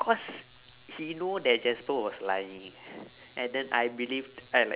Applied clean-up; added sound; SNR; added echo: none; none; none; none.